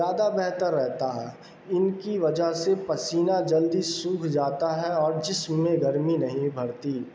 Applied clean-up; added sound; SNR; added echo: none; none; none; none.